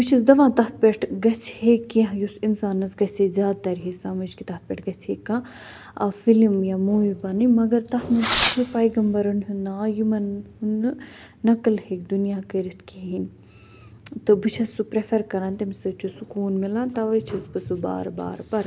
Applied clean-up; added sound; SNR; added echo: none; Fireworks; 5 dB; none.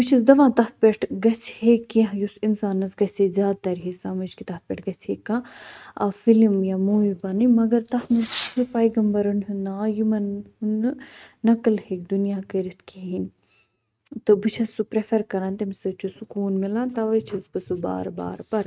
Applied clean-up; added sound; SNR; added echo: neural mask model RNNoise.